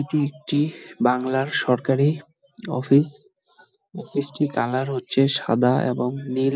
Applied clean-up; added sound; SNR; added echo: none; none; none; none.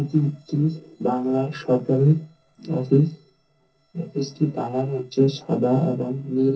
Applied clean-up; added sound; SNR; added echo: neural separator model SepFormer DNS4.